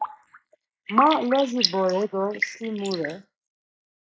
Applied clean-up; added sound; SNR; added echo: neural mask model Resemble Enhance denoiser.